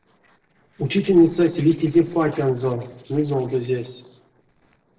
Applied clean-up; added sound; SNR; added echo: neural separator model SepFormer DNS4.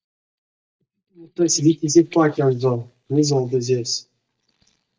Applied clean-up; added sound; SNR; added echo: neural mask model DeepFilterNet 3.